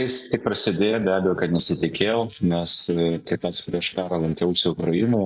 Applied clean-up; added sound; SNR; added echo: neural mask model DeepFilterNet 3.